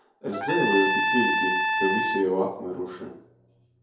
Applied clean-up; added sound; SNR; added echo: none; Trumpet; -2 dB; reverberation time 2.3 s.